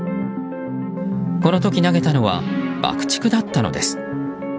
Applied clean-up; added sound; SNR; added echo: none; Acoustic guitar; 19 dB; none.